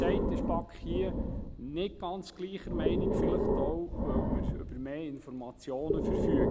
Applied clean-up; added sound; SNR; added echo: none; Breathing; -5 dB; none.